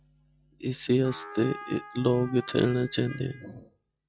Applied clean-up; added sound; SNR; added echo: classical method log-MMSE.